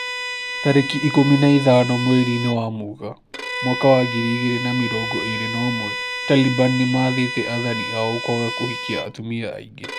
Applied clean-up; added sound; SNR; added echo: none; Bowed string instrument; 8 dB; none.